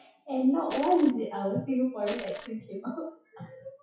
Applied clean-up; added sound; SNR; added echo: classical method WPE with log-MMSE.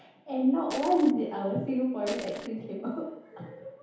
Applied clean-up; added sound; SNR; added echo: none; Crushing; 11 dB; reverberation time 0.8 s.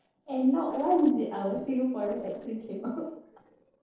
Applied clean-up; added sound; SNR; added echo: neural separator model SepFormer DNS4.